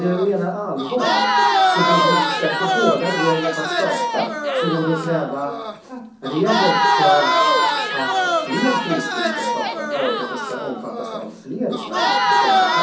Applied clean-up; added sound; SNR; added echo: none; Crowd; -4 dB; reverberation time 0.6 s.